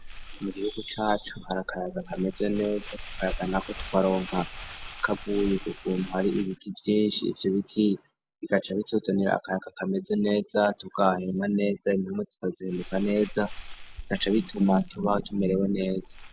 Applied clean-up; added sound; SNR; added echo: none; Crumpling, crinkling; 15 dB; none.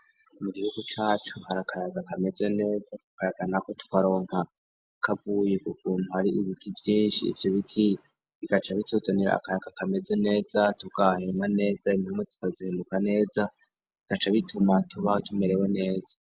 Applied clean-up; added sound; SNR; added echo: none; none; none; none.